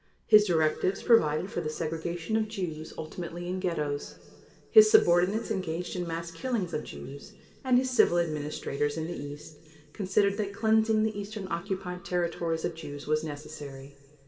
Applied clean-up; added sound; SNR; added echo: none; none; none; reverberation time 2.2 s.